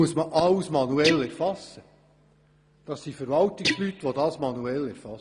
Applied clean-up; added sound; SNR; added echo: none; Guitar; 7 dB; none.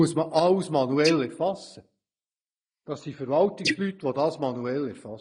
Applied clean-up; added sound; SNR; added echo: neural mask model Resemble Enhance denoiser.